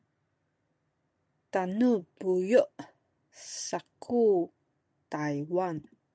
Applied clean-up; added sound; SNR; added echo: none; none; none; none.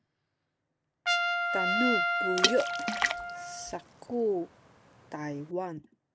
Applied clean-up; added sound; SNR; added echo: none; Trumpet + Water / Splash, splatter; -3 dB; none.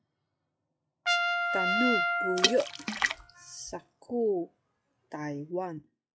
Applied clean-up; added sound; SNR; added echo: classical method log-MMSE.